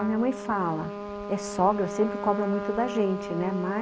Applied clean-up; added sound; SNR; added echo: none; Trumpet; 7 dB; none.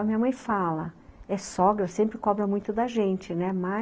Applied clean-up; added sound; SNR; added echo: none; none; none; none.